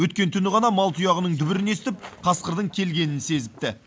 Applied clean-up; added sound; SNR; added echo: none; none; none; none.